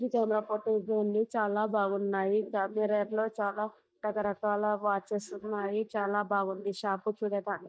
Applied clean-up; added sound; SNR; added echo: neural mask model DeepFilterNet 3.